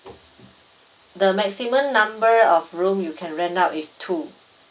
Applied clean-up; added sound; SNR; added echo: none; none; none; none.